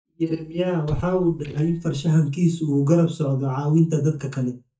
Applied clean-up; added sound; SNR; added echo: neural mask model DeepFilterNet 3.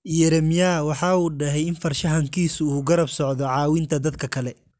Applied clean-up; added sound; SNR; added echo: none; none; none; none.